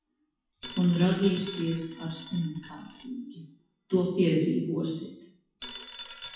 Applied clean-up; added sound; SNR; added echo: classical method WPE with log-MMSE.